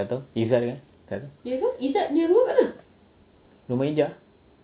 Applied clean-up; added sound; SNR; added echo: none; none; none; none.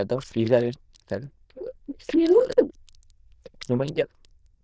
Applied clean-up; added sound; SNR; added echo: neural diffusion model UNIVERSE++.